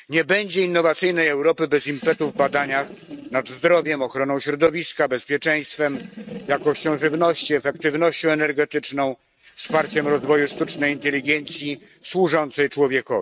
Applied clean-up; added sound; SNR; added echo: neural mask model RNNoise.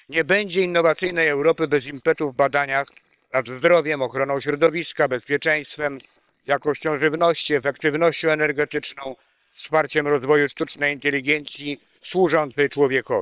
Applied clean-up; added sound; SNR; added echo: neural separator model SepFormer WHAM!.